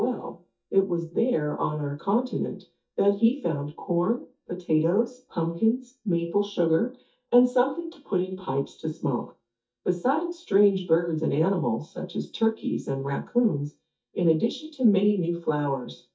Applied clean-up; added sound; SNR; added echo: neural mask model DeepFilterNet 3.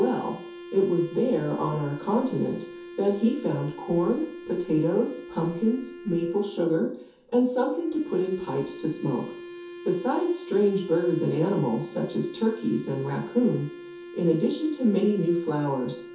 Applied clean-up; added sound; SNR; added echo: none; Wind instrument, woodwind instrument; 15 dB; reverberation time 0.5 s.